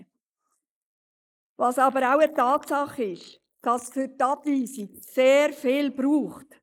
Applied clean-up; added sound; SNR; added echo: neural mask model Resemble Enhance denoiser.